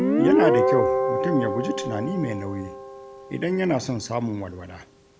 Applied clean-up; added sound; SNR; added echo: none; Guitar; -2 dB; none.